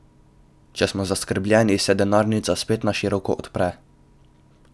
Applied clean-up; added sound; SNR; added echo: none; none; none; none.